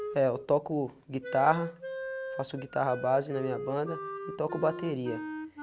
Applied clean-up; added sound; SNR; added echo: none; Wind instrument, woodwind instrument; 9 dB; none.